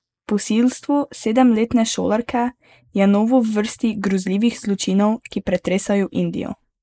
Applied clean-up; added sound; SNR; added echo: neural mask model Resemble Enhance denoiser.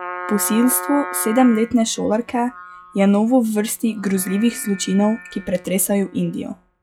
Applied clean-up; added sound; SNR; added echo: classical method log-MMSE.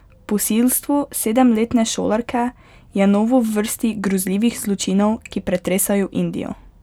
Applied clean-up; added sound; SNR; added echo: none; none; none; none.